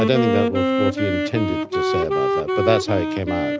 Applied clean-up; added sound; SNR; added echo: none; Wind instrument, woodwind instrument; -2 dB; none.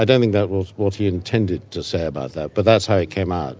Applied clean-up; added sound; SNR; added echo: none; none; none; none.